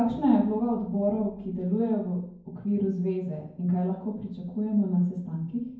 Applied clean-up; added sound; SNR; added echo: none; none; none; reverberation time 0.9 s.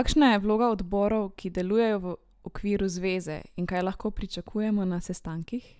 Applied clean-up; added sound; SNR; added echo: none; none; none; none.